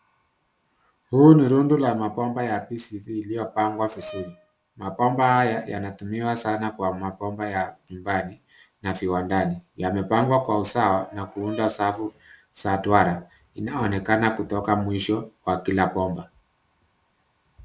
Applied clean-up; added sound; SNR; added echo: none; Brass instrument; 19 dB; none.